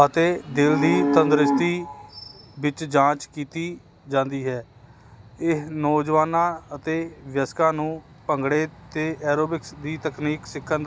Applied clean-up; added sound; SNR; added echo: none; none; none; none.